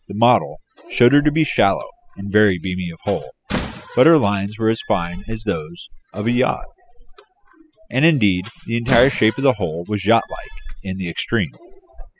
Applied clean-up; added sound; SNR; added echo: classical method spectral subtraction.